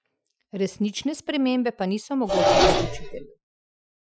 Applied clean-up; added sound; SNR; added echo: classical method Wiener filter.